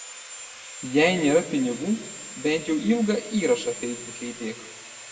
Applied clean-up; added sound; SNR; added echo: none; Sawing; 13 dB; reverberation time 1.0 s.